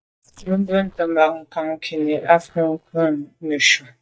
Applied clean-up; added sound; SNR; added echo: neural mask model DeepFilterNet 3.